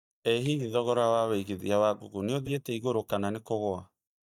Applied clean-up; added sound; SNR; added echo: neural mask model DeepFilterNet 3.